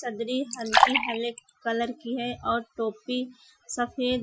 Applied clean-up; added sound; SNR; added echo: classical method Wiener filter.